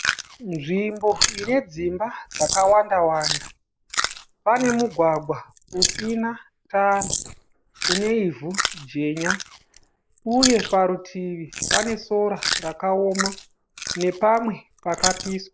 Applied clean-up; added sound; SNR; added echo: neural mask model Resemble Enhance denoiser.